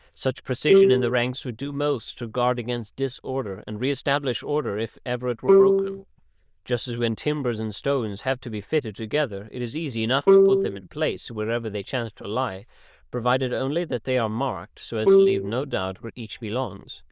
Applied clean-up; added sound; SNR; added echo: neural diffusion model UNIVERSE++.